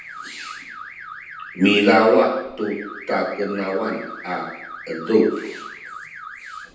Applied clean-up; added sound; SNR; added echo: none; Alarm / Car; 14 dB; reverberation time 0.9 s.